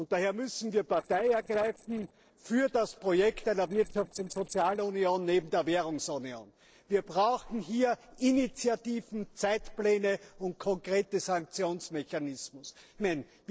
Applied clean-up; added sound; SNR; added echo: neural separator model SepFormer DNS4.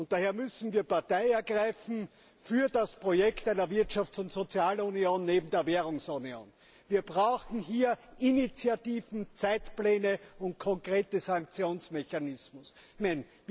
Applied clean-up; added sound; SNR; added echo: none; none; none; none.